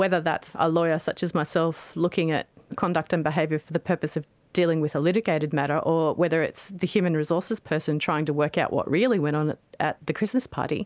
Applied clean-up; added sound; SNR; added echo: none; none; none; none.